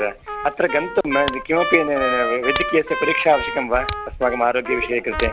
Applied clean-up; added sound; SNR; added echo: none; Trumpet + Tick; 6 dB; none.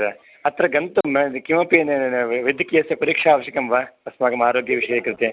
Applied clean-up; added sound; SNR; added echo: none; none; none; none.